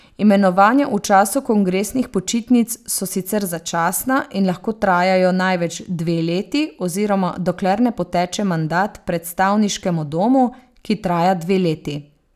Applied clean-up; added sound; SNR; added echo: none; none; none; none.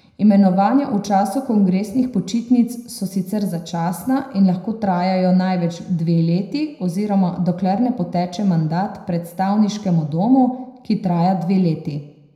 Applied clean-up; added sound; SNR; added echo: none; none; none; reverberation time 0.8 s.